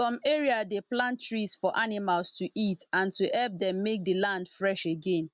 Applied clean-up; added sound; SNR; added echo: none; none; none; none.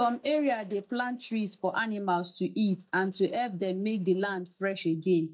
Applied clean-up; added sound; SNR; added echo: neural mask model DeepFilterNet 3.